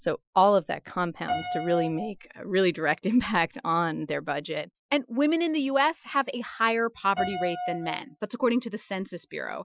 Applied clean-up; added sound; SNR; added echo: classical method Wiener filter.